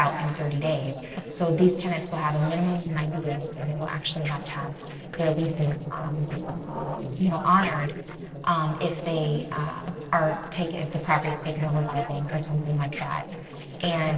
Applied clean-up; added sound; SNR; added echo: neural separator model SepFormer DNS4.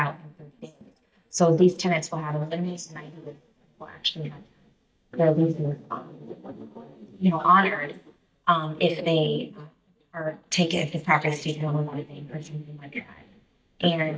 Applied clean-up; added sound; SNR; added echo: neural mask model DeepFilterNet 3.